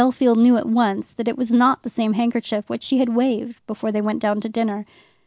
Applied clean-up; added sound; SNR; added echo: none; none; none; none.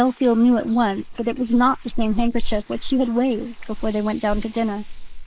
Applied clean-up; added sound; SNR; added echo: neural mask model Resemble Enhance denoiser.